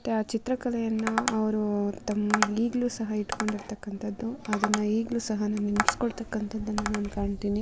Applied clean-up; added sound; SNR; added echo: none; Tap; 6 dB; none.